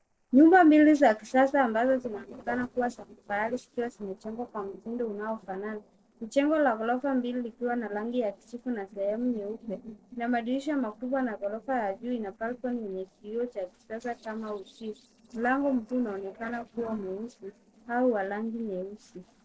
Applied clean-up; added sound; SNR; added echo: neural separator model SepFormer DNS4.